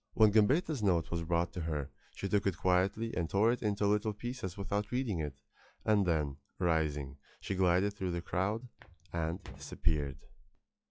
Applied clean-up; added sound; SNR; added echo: classical method log-MMSE.